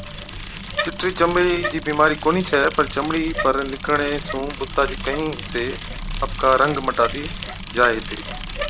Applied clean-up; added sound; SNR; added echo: none; Bicycle; 8 dB; none.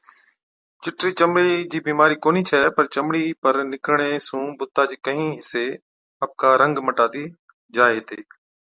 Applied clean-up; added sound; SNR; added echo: none; none; none; none.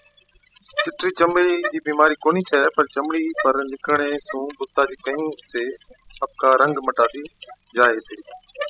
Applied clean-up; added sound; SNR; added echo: classical method spectral subtraction.